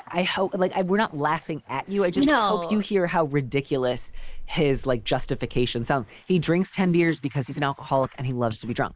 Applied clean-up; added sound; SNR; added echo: neural mask model Resemble Enhance denoiser.